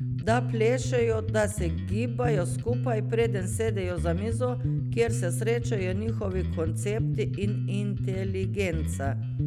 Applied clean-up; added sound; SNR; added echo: none; Bass guitar; -1 dB; none.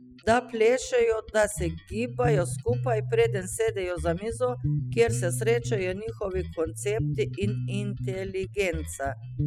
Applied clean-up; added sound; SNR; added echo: classical method spectral subtraction.